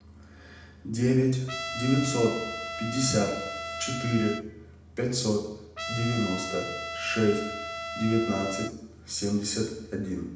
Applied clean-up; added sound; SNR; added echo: none; Trumpet; 7 dB; reverberation time 0.8 s.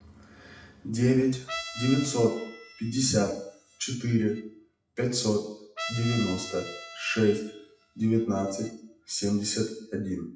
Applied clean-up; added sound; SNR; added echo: classical method WPE with log-MMSE.